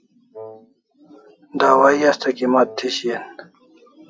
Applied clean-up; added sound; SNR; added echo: classical method log-MMSE.